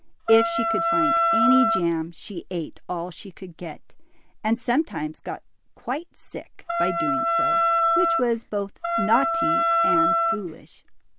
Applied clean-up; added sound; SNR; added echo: none; Wind instrument, woodwind instrument; -5 dB; none.